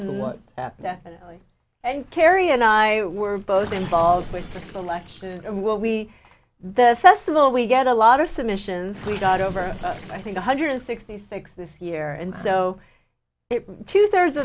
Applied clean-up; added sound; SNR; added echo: none; Gurgling; 19 dB; none.